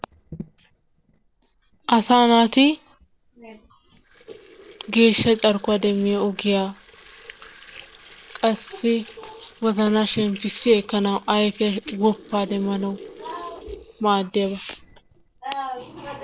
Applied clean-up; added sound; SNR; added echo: neural separator model SepFormer DNS4.